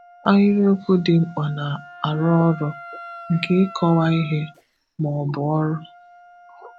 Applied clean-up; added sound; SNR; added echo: none; Wind instrument, woodwind instrument; 20 dB; none.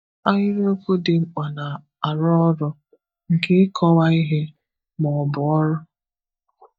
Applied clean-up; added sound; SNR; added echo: neural mask model DeepFilterNet 3.